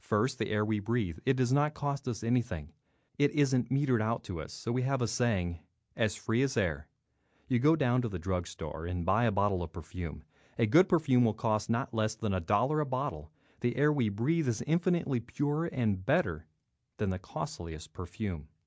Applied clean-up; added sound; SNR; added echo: none; none; none; none.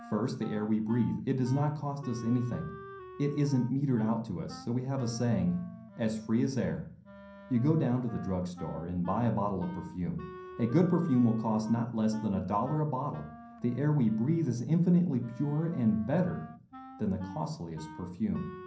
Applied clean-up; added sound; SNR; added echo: none; Wind instrument, woodwind instrument; 18 dB; reverberation time 0.6 s.